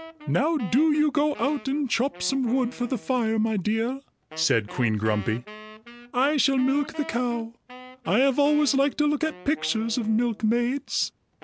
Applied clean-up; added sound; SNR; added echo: none; Wind instrument, woodwind instrument; 19 dB; none.